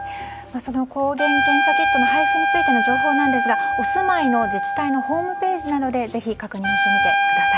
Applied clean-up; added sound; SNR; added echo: none; Trumpet; -3 dB; none.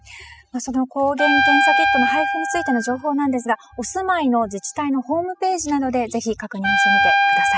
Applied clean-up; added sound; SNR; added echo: classical method spectral subtraction.